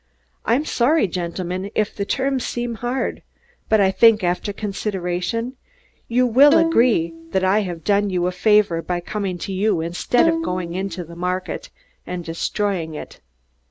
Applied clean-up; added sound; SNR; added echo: none; Bowed string instrument; 4 dB; none.